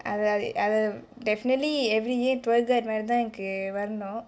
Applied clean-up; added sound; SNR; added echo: none; none; none; reverberation time 0.3 s.